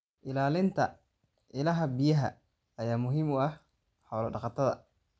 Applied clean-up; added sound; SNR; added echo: none; none; none; none.